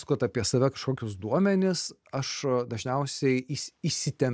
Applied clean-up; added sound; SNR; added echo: none; none; none; none.